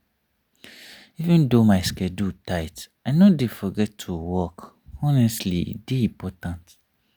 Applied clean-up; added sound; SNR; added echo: none; none; none; none.